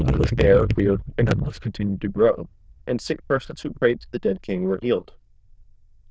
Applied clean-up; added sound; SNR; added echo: neural diffusion model UNIVERSE++.